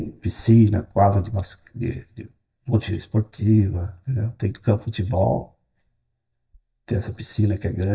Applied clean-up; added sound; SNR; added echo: neural mask model DeepFilterNet 3.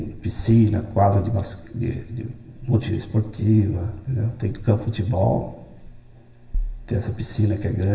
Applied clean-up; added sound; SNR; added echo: none; Bass drum; 7 dB; reverberation time 1.0 s.